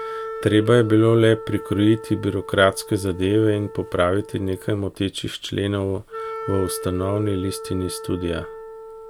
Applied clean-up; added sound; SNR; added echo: none; Wind instrument, woodwind instrument; 13 dB; none.